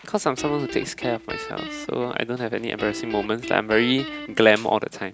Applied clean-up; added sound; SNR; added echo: none; Guitar; 11 dB; none.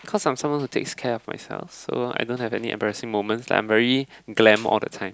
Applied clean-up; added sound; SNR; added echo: none; none; none; none.